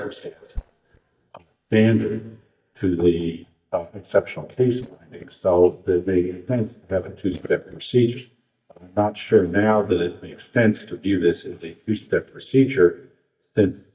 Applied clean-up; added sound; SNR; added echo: neural mask model DeepFilterNet 3.